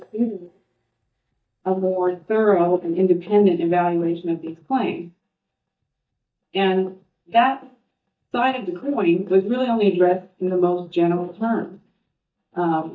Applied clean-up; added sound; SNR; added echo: neural mask model DeepFilterNet 3.